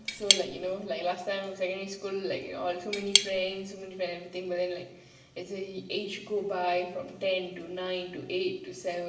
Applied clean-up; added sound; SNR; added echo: none; Cutlery, silverware / Tap; -4 dB; reverberation time 0.9 s.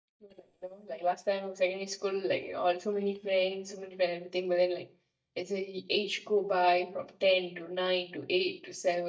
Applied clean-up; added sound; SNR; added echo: neural mask model DeepFilterNet 3.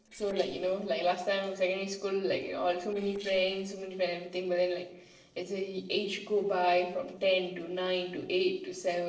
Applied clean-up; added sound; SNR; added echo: neural separator model SepFormer DNS4.